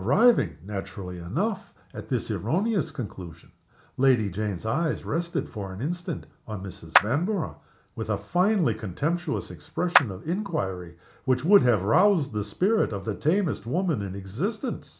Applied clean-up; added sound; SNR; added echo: none; Clapping; 3 dB; none.